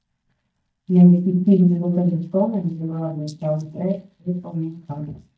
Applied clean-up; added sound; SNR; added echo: neural mask model DeepFilterNet 3.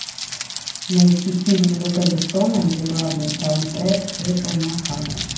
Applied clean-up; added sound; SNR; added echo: none; Rain; 9 dB; reverberation time 0.9 s.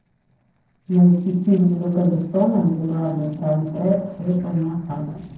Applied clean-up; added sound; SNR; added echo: neural separator model SepFormer DNS4.